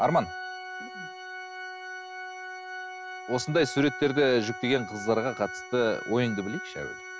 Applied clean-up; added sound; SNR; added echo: none; Organ; 10 dB; none.